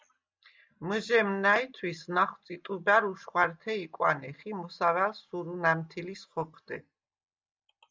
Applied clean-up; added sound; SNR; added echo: none; none; none; none.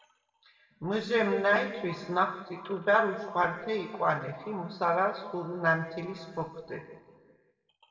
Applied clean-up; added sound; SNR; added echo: none; none; none; reverberation time 1.6 s.